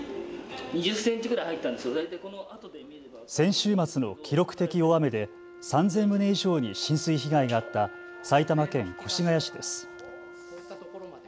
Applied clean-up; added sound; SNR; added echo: none; Wind instrument, woodwind instrument; 19 dB; none.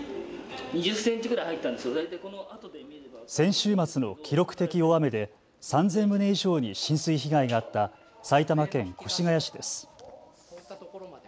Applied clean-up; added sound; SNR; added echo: none; none; none; none.